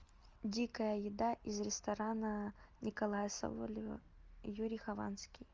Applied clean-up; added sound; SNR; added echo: none; none; none; none.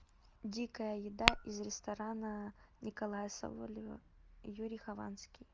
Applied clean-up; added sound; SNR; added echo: none; Tap / Glass; -5 dB; none.